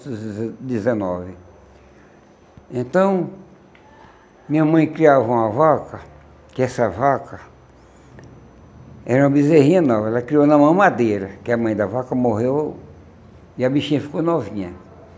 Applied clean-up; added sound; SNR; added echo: none; none; none; none.